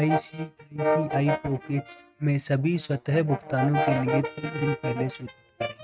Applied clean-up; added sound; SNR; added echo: neural mask model RNNoise.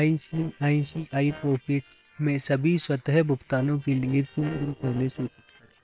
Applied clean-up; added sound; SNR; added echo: neural separator model SepFormer WHAM!.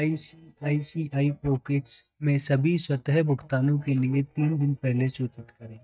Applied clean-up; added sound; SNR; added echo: neural mask model DeepFilterNet 3.